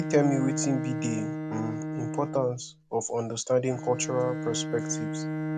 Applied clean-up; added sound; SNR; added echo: none; Bowed string instrument; 4 dB; none.